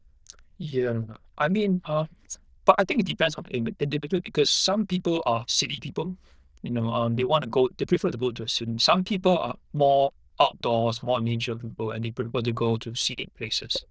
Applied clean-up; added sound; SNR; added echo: neural diffusion model UNIVERSE++.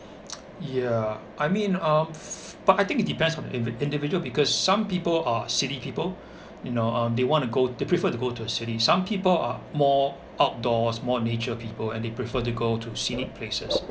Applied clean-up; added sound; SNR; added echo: none; Mechanisms; 16 dB; none.